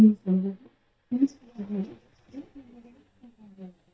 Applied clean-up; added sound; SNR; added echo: neural mask model DeepFilterNet 3.